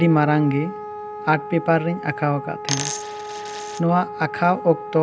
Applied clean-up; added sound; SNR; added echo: none; Coin (dropping) + Wind instrument, woodwind instrument; 10 dB; none.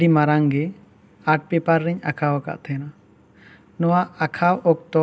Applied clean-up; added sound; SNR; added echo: none; none; none; none.